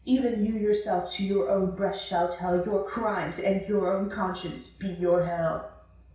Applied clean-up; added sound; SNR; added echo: none; none; none; reverberation time 0.6 s.